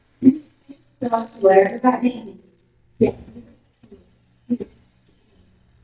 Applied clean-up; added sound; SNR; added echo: neural mask model DeepFilterNet 3.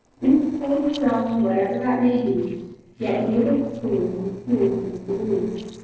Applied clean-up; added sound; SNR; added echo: neural separator model SepFormer DNS4.